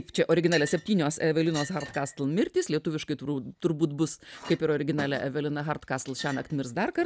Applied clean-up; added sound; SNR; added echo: none; Chink, clink; 18 dB; none.